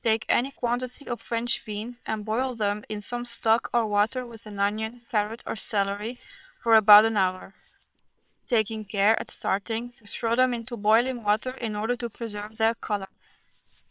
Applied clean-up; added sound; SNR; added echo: neural separator model SepFormer WHAM!.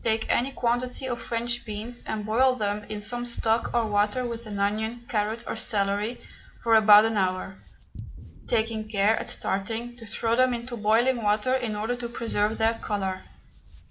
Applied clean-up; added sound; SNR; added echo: none; Hands + Boom; 16 dB; none.